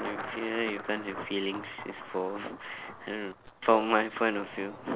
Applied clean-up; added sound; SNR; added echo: none; Thunder; 12 dB; none.